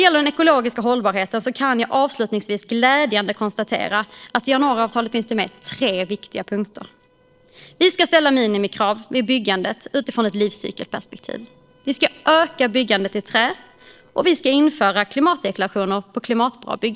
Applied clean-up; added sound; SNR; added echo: neural separator model SepFormer DNS4.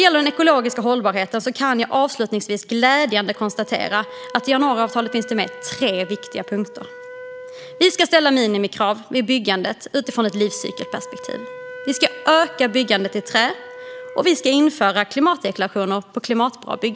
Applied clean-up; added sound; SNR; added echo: none; Wind instrument, woodwind instrument; 18 dB; none.